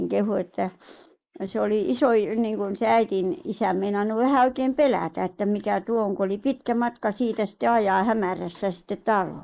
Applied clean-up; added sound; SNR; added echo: neural mask model Resemble Enhance denoiser.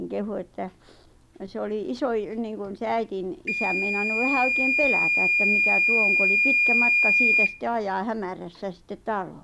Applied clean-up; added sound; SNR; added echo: none; Microwave oven / Alarm; -5 dB; none.